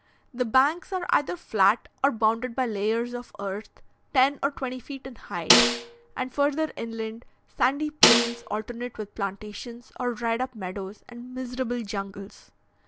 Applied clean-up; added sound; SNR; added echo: none; Snare drum; -4 dB; none.